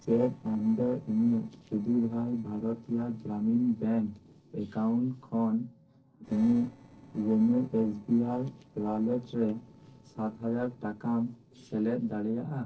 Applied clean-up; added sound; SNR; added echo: neural separator model SepFormer DNS4.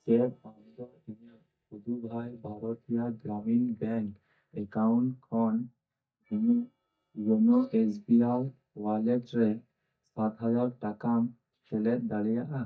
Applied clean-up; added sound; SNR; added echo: neural mask model DeepFilterNet 3.